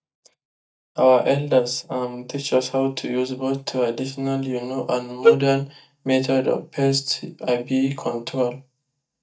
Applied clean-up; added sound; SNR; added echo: neural mask model DeepFilterNet 3.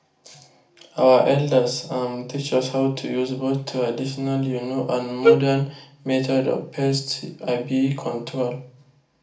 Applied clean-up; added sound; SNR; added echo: none; Wind instrument, woodwind instrument; -4 dB; reverberation time 0.4 s.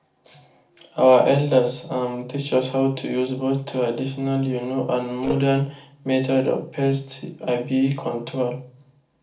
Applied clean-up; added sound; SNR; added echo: neural separator model SepFormer DNS4.